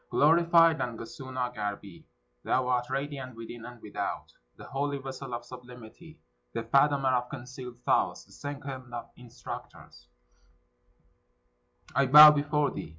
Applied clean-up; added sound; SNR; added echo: none; none; none; none.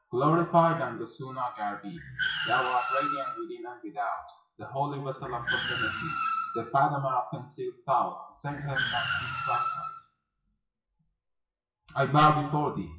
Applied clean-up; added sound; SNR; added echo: classical method WPE with log-MMSE.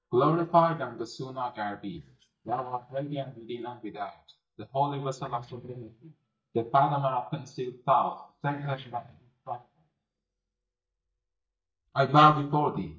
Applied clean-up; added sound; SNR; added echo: neural mask model DeepFilterNet 3.